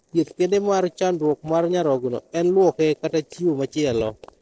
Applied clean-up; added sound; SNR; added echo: neural separator model SepFormer DNS4.